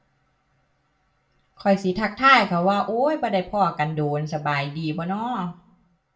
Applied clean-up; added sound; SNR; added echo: none; none; none; reverberation time 0.3 s.